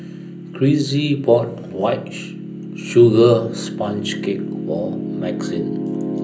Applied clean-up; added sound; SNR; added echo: none; Piano; 8 dB; reverberation time 0.5 s.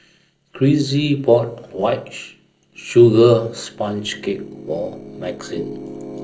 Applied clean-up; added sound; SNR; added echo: neural separator model SepFormer DNS4.